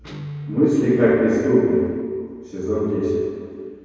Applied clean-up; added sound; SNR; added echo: none; Guitar; 16 dB; reverberation time 2.2 s.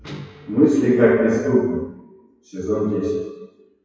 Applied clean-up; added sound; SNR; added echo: classical method WPE with log-MMSE.